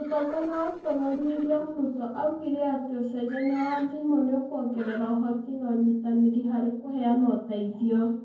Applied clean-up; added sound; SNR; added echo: neural separator model SepFormer DNS4.